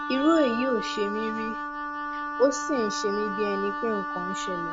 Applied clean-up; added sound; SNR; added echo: none; Wind instrument, woodwind instrument; 4 dB; none.